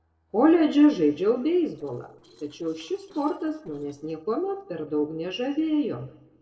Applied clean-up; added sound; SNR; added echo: neural separator model SepFormer DNS4.